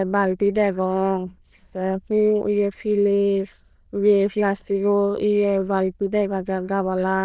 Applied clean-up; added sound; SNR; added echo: neural diffusion model UNIVERSE++.